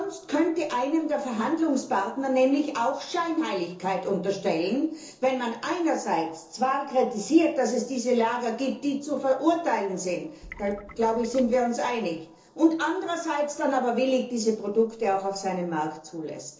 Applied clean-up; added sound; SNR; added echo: neural separator model SepFormer DNS4.